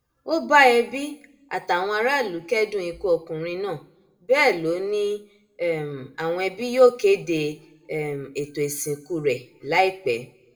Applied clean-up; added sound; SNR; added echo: none; none; none; reverberation time 0.4 s.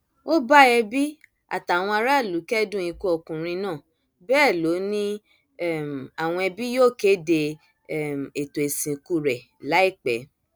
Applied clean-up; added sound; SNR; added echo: none; none; none; none.